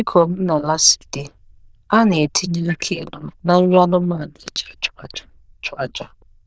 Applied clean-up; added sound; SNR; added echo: neural diffusion model UNIVERSE++.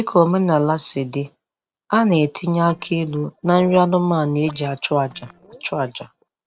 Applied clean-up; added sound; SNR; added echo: neural separator model SepFormer DNS4.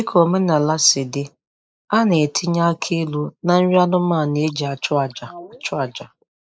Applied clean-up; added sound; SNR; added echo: neural mask model Resemble Enhance denoiser.